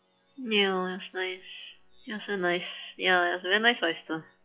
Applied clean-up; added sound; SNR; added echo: classical method log-MMSE.